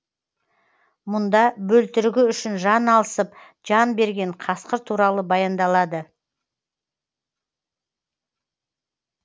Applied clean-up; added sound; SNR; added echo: none; none; none; none.